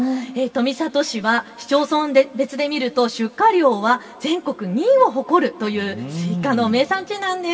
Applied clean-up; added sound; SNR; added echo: none; none; none; reverberation time 2.2 s.